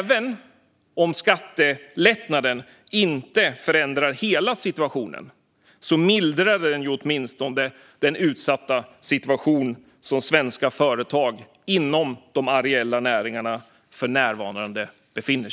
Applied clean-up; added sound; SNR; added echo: none; none; none; none.